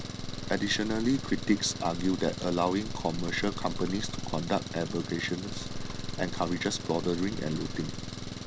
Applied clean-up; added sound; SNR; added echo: none; Engine + Computer keyboard; 5 dB; none.